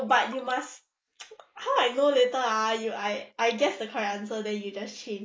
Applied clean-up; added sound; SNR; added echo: neural mask model Resemble Enhance denoiser.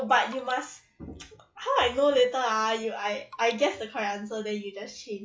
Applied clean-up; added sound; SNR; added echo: classical method log-MMSE.